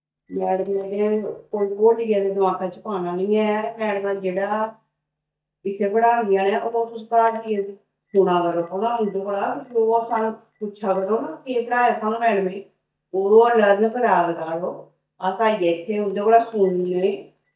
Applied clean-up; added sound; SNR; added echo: neural mask model DeepFilterNet 3.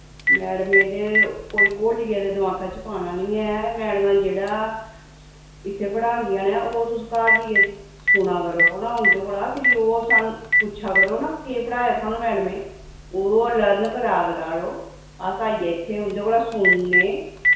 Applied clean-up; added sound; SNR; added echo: none; Telephone; 1 dB; reverberation time 0.7 s.